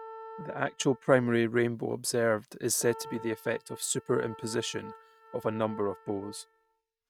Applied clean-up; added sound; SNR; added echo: neural mask model RNNoise.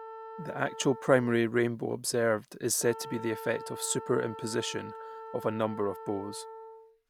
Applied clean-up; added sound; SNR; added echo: none; Wind instrument, woodwind instrument; 13 dB; none.